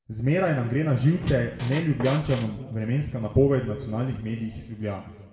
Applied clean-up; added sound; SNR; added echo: none; Squeak; 14 dB; reverberation time 1.7 s.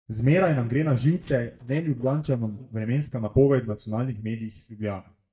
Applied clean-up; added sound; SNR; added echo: neural mask model DeepFilterNet 3.